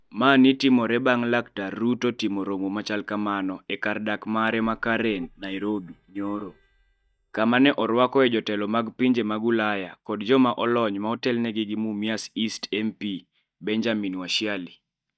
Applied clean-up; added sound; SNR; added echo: neural mask model DeepFilterNet 3.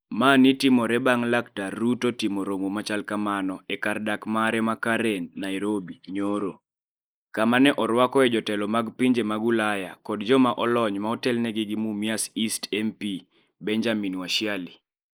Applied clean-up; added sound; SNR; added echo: neural mask model Resemble Enhance denoiser.